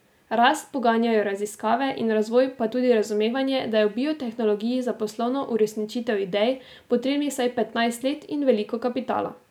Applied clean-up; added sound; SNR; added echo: none; none; none; none.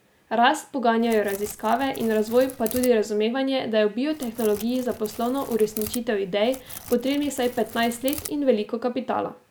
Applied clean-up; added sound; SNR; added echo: none; Crackle; 16 dB; none.